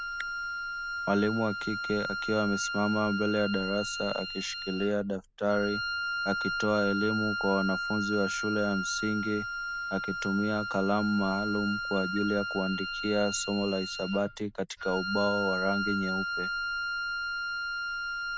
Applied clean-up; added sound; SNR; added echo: none; Wind instrument, woodwind instrument; 3 dB; none.